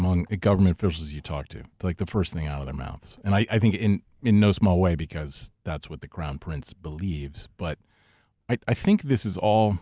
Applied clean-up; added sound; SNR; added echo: none; none; none; none.